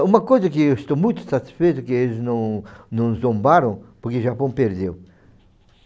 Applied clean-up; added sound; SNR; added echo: none; none; none; none.